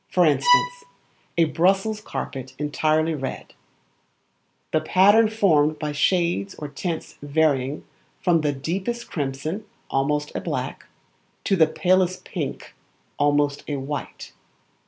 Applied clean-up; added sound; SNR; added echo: none; Bowed string instrument; 0 dB; none.